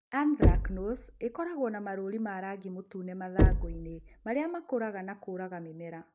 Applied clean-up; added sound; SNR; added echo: none; Knock; -4 dB; none.